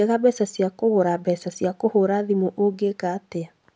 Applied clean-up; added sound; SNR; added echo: none; none; none; none.